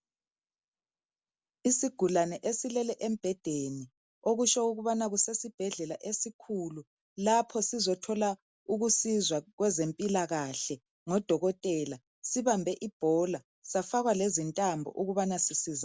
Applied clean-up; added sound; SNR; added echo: none; none; none; none.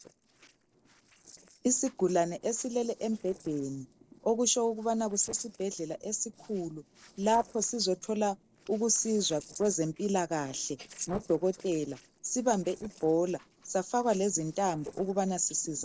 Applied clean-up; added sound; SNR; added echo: neural separator model SepFormer DNS4.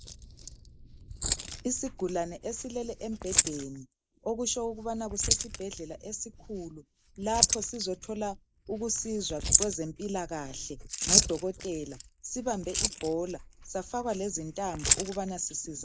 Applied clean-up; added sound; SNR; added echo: neural mask model Resemble Enhance denoiser.